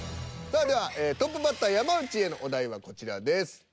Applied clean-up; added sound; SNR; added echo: none; Gasp + Engine; 14 dB; none.